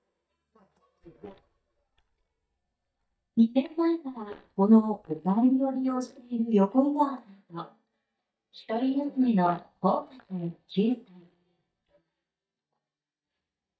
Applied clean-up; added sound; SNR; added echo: neural mask model DeepFilterNet 3.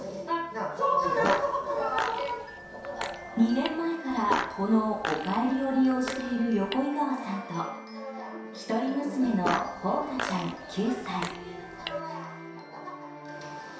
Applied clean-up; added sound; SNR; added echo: none; Fart; 8 dB; reverberation time 0.7 s.